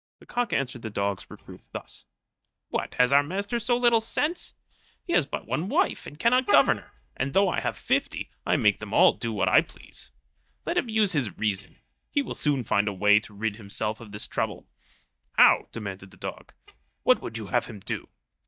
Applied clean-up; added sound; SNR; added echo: neural mask model DeepFilterNet 3.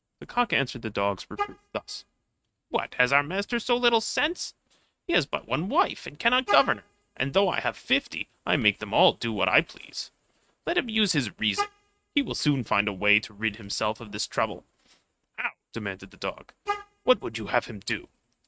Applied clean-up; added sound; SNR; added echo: neural mask model RNNoise.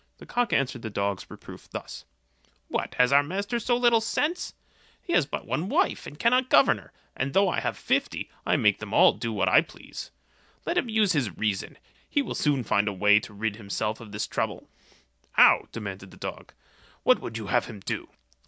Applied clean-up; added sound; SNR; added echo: none; none; none; none.